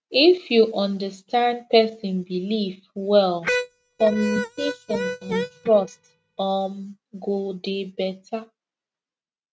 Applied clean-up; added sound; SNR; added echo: neural mask model RNNoise.